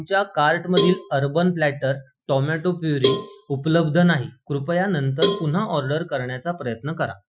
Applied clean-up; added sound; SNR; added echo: classical method Wiener filter.